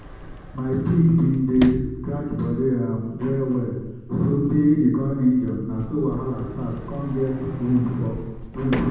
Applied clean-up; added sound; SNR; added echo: none; Sliding door; 13 dB; reverberation time 1.1 s.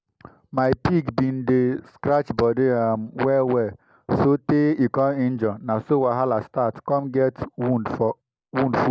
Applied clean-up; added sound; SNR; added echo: none; none; none; none.